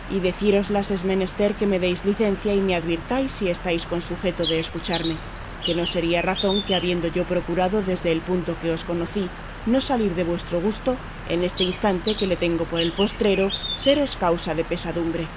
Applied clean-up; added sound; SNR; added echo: none; Bird; 9 dB; none.